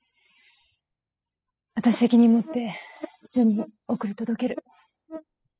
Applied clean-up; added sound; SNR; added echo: classical method spectral subtraction.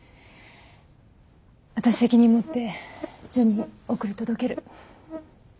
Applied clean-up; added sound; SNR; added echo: none; Buzz; 16 dB; none.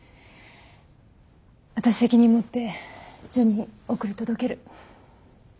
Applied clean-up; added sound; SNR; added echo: none; none; none; none.